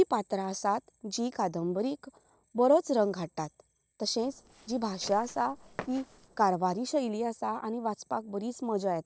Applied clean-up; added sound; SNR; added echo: neural separator model SepFormer DNS4.